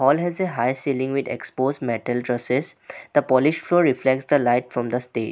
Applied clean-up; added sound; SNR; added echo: none; none; none; none.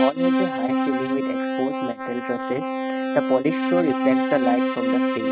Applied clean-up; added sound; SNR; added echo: neural mask model RNNoise.